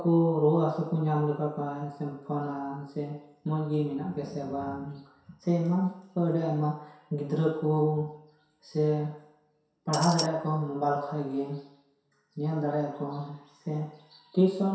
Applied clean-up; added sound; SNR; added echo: none; Tambourine; 4 dB; reverberation time 0.7 s.